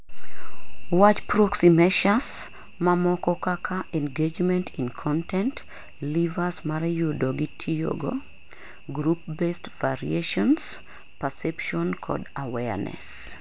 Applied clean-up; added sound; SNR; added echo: none; none; none; none.